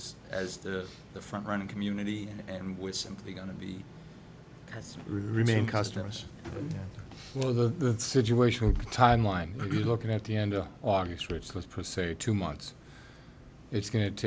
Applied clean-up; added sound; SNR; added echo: none; none; none; none.